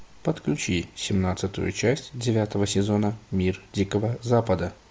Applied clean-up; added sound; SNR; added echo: none; none; none; none.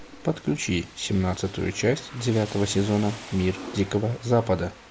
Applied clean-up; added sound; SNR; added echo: none; Rain; 17 dB; none.